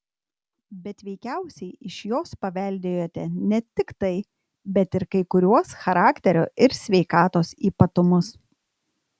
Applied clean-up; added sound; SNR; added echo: none; none; none; none.